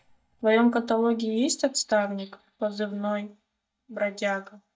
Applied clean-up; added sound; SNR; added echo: neural mask model DeepFilterNet 3.